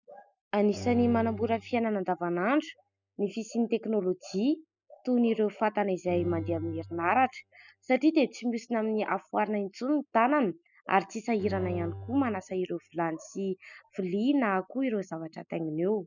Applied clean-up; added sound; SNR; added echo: classical method spectral subtraction.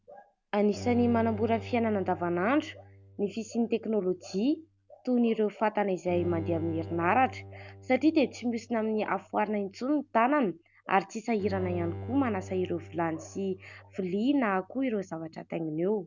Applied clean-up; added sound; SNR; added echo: none; Bowed string instrument; 15 dB; none.